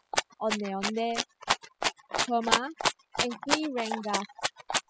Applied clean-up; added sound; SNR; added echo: classical method spectral subtraction.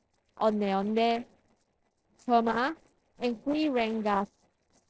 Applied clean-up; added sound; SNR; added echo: neural separator model SepFormer DNS4.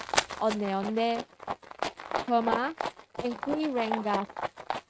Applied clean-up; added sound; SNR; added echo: neural mask model RNNoise.